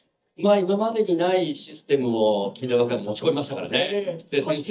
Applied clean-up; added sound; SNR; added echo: neural mask model DeepFilterNet 3.